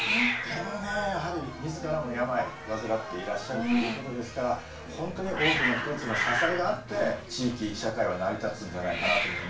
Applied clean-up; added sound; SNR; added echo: none; Hiss; 3 dB; reverberation time 0.3 s.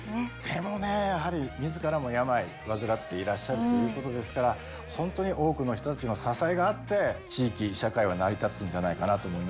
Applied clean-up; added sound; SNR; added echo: none; none; none; none.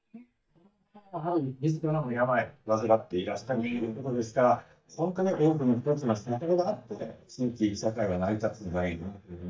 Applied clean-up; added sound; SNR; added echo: neural mask model DeepFilterNet 3.